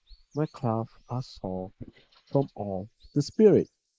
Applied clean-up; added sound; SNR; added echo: neural mask model Resemble Enhance denoiser.